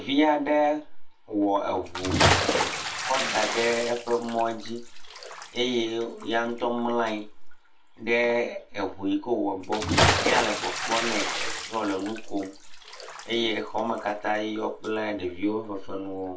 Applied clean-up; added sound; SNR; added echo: none; Bathtub (filling or washing) / Splash, splatter; 3 dB; reverberation time 0.2 s.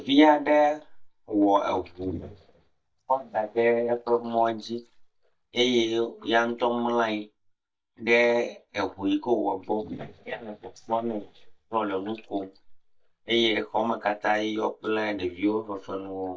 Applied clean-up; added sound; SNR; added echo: neural mask model DeepFilterNet 3.